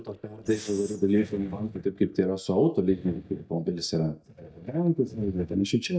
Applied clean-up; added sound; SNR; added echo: neural mask model DeepFilterNet 3.